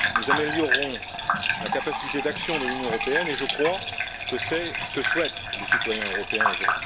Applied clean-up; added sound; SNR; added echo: none; Bathtub (filling or washing) / Gurgling; -3 dB; none.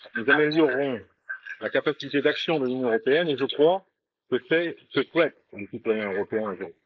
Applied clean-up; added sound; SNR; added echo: neural mask model Resemble Enhance denoiser.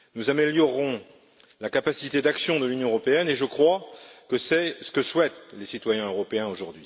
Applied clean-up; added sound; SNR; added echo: none; none; none; none.